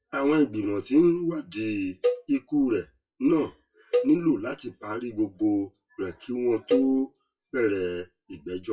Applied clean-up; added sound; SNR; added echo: classical method WPE with log-MMSE.